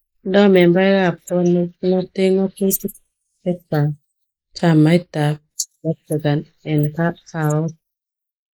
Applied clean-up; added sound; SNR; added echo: neural mask model Resemble Enhance denoiser.